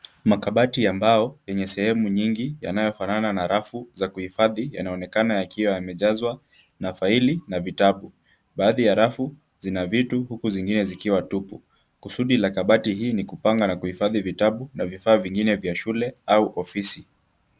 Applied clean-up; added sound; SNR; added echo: none; none; none; none.